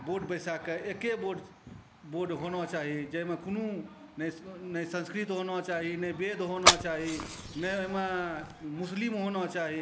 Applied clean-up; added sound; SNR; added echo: none; Fire; -4 dB; none.